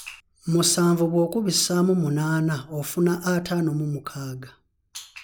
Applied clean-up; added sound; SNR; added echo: none; none; none; none.